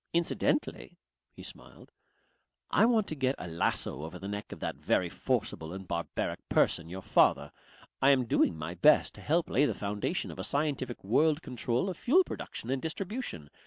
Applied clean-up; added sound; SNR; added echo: none; none; none; none.